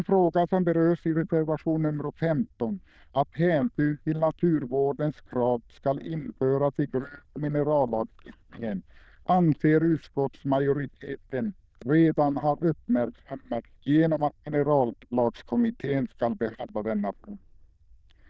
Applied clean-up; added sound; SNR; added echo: neural diffusion model UNIVERSE++.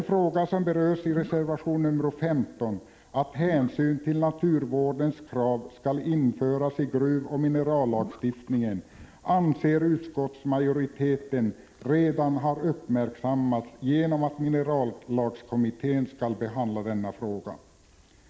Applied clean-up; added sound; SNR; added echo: none; Gurgling / Liquid; 17 dB; none.